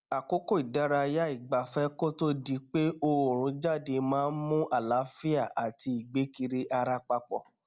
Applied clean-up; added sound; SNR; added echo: none; none; none; none.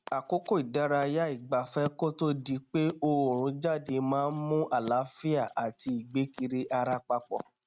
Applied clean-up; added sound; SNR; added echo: neural mask model RNNoise.